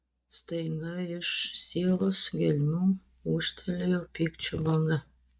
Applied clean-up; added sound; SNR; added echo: neural mask model DeepFilterNet 3.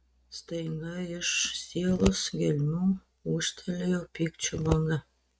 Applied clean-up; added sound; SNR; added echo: neural mask model RNNoise.